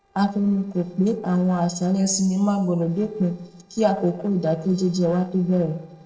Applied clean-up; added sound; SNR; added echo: neural separator model SepFormer DNS4.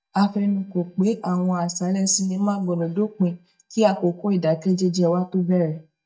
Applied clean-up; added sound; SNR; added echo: neural mask model DeepFilterNet 3.